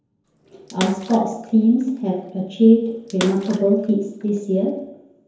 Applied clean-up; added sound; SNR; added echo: none; Bathtub (filling or washing) / Water / Splash, splatter; 17 dB; reverberation time 0.9 s.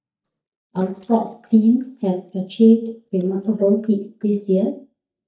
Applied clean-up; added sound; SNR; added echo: neural mask model DeepFilterNet 3.